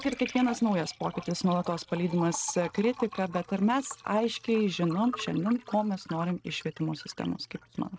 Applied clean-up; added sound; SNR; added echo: neural mask model RNNoise.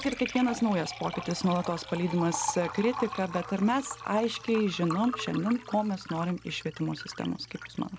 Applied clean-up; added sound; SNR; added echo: none; Liquid; 11 dB; none.